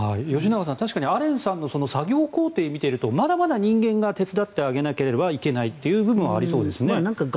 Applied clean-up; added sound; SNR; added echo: none; none; none; none.